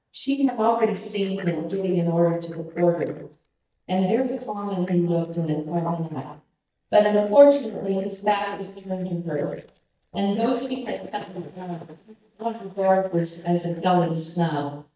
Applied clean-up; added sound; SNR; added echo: neural mask model DeepFilterNet 3.